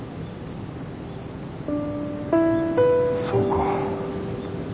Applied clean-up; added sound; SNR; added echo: none; none; none; none.